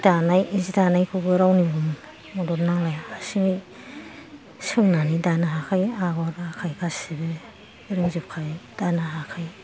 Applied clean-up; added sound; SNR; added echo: none; Whoosh, swoosh, swish; 13 dB; none.